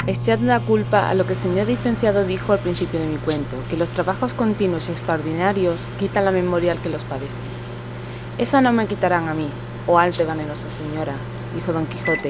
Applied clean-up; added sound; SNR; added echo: none; Rattle (instrument) + Microwave oven; 7 dB; none.